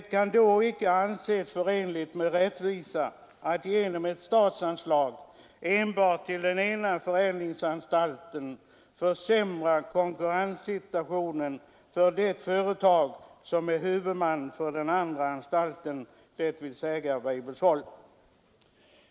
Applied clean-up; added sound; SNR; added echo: none; none; none; none.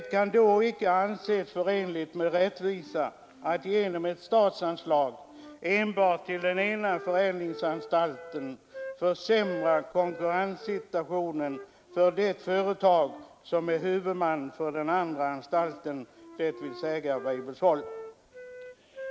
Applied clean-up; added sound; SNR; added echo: none; Wind instrument, woodwind instrument; 17 dB; none.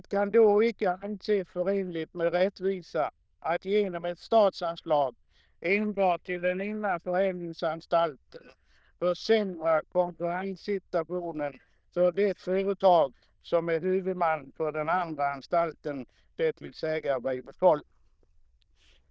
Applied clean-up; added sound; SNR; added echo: neural diffusion model UNIVERSE++.